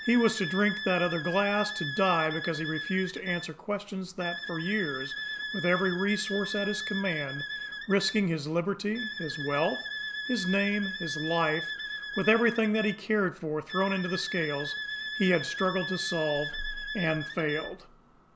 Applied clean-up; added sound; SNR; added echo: none; Wind instrument, woodwind instrument; 7 dB; none.